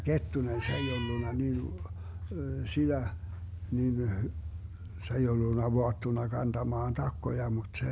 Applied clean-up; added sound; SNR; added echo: none; Meow; 11 dB; none.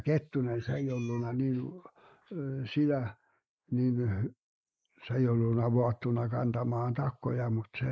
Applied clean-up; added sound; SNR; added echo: neural mask model Resemble Enhance denoiser.